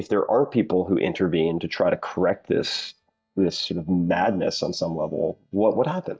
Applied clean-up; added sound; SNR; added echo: neural mask model DeepFilterNet 3.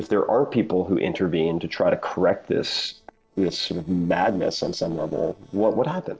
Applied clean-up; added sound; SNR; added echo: neural separator model SepFormer DNS4.